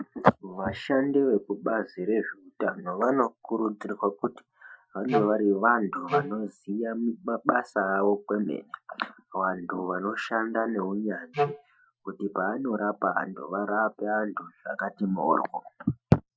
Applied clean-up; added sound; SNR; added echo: classical method Wiener filter.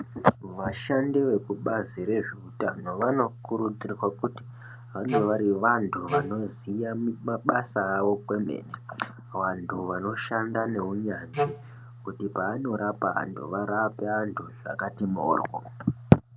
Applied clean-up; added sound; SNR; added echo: none; Wind instrument, woodwind instrument; 2 dB; none.